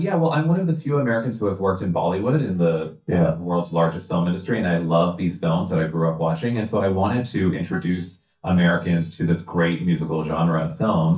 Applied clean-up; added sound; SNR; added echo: neural mask model DeepFilterNet 3.